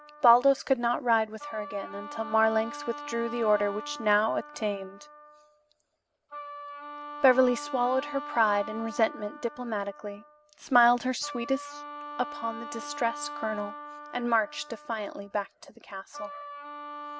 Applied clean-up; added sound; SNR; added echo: none; Wind instrument, woodwind instrument; 13 dB; none.